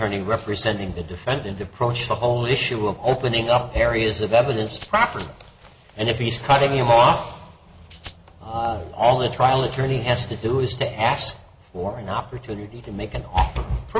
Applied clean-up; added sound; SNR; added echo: none; Tambourine; 7 dB; none.